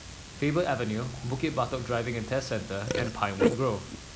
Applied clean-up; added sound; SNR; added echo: none; Burping, eructation; 4 dB; none.